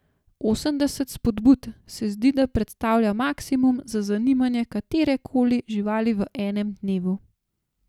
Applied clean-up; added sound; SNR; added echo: none; none; none; none.